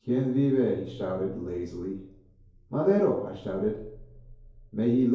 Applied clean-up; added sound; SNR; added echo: none; none; none; reverberation time 2.4 s.